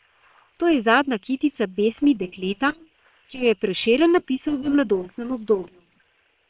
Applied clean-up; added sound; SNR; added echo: neural separator model SepFormer WHAM!.